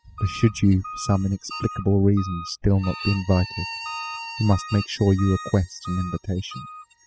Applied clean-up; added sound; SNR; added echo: classical method spectral subtraction.